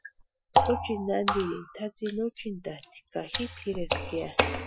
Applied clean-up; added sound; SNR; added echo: classical method Wiener filter.